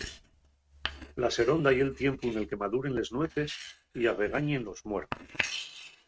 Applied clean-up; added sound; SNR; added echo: neural mask model RNNoise.